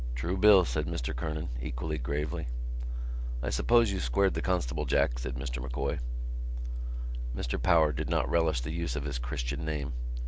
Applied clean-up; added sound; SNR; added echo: none; none; none; none.